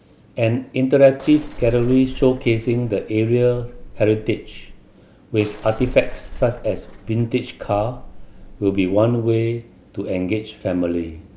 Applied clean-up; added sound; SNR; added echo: none; Bus / Engine; 14 dB; none.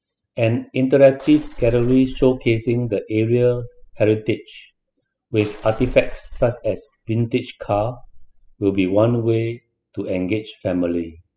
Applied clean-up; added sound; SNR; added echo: classical method spectral subtraction.